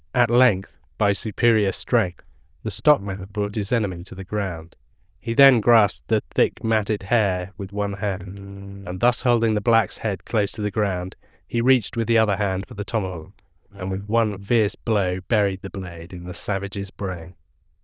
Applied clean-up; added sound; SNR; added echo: neural diffusion model UNIVERSE++.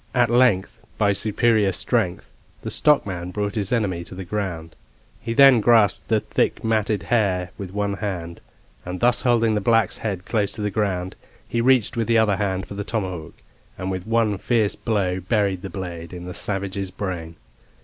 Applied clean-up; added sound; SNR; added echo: none; none; none; none.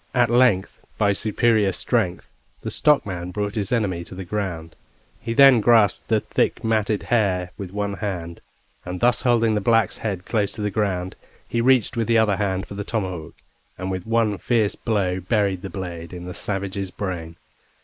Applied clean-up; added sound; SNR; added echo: neural mask model Resemble Enhance denoiser.